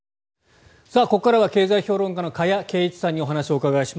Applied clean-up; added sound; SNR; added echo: none; none; none; none.